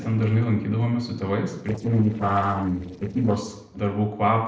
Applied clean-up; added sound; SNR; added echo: neural separator model SepFormer DNS4.